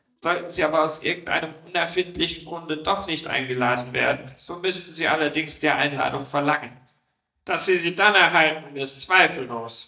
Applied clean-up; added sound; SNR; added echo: neural mask model DeepFilterNet 3.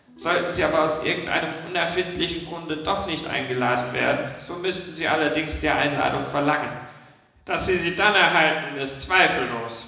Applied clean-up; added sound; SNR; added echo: none; Acoustic guitar / Strum; 20 dB; reverberation time 1.0 s.